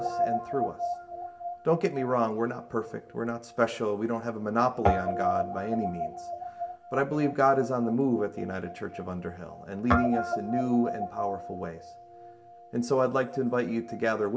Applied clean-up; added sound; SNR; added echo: none; Guitar; 5 dB; reverberation time 0.7 s.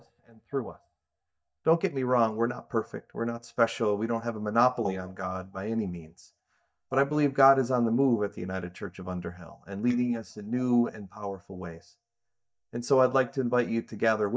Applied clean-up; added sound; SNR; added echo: neural mask model DeepFilterNet 3.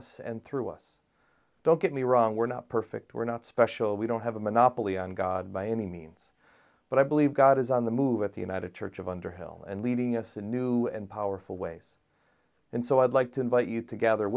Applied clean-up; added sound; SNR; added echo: none; none; none; none.